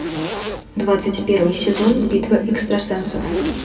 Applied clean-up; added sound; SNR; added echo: none; Zipper (clothing); 9 dB; reverberation time 2.4 s.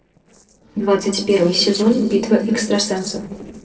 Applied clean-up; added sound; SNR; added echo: neural separator model SepFormer DNS4.